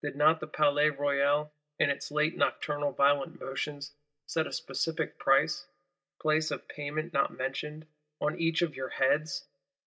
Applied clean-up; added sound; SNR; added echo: neural mask model Resemble Enhance denoiser.